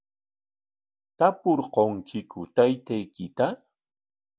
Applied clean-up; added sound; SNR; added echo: none; none; none; none.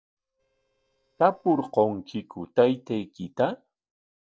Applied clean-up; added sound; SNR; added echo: neural separator model SepFormer DNS4.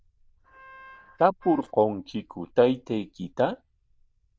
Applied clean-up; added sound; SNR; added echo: neural diffusion model UNIVERSE++.